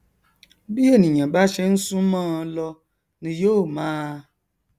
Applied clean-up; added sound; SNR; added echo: none; none; none; none.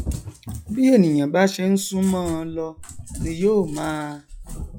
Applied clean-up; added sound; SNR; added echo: classical method log-MMSE.